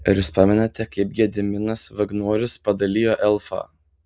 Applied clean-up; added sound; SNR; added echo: none; none; none; none.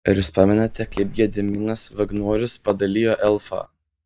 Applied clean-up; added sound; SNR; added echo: neural mask model DeepFilterNet 3.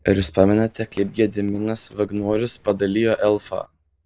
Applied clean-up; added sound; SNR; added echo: neural separator model SepFormer DNS4.